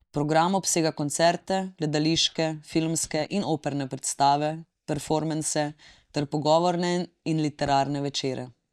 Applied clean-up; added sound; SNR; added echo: neural mask model DeepFilterNet 3.